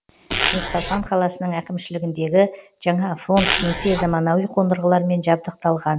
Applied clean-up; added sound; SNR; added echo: none; Zipper (clothing); 3 dB; none.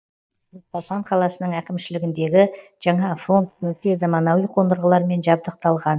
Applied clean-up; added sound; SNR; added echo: neural mask model DeepFilterNet 3.